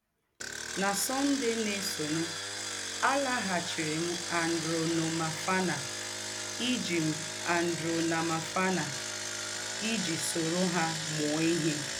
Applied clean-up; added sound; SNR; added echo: none; Engine; 4 dB; none.